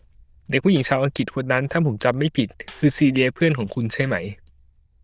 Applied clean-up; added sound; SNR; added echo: neural diffusion model UNIVERSE++.